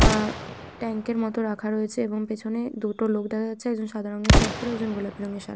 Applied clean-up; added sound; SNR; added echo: none; Explosion; -1 dB; none.